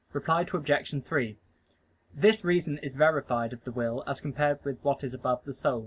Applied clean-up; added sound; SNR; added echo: none; none; none; none.